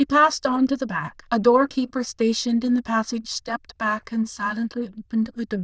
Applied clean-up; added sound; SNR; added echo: neural diffusion model UNIVERSE++.